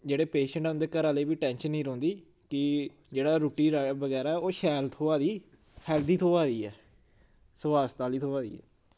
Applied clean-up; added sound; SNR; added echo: none; none; none; none.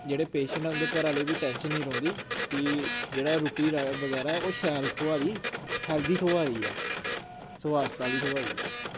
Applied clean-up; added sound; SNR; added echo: none; Printer; 5 dB; none.